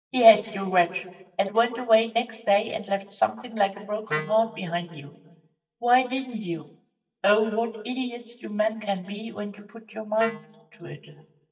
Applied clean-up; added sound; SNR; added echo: neural mask model DeepFilterNet 3.